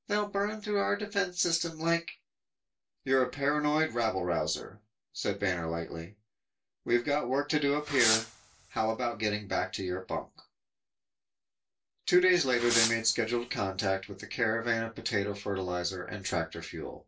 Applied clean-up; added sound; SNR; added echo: none; Fireworks; 5 dB; reverberation time 0.2 s.